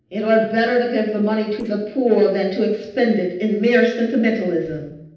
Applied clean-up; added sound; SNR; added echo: neural separator model SepFormer DNS4.